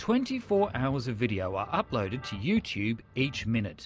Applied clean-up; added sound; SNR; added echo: none; none; none; none.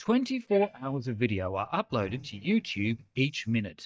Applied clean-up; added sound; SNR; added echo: neural mask model DeepFilterNet 3.